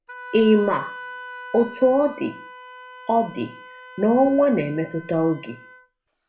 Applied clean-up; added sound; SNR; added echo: none; Wind instrument, woodwind instrument; 17 dB; reverberation time 0.4 s.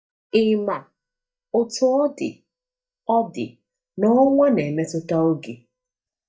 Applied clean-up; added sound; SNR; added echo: neural mask model DeepFilterNet 3.